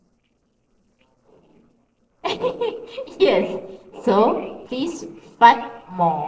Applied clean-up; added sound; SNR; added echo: neural separator model SepFormer DNS4.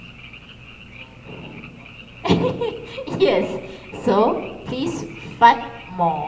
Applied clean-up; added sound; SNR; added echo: none; Frog; 18 dB; reverberation time 1.5 s.